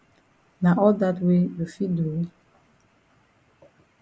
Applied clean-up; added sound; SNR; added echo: none; none; none; none.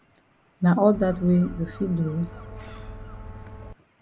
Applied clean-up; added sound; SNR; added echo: none; Gull, seagull; 13 dB; none.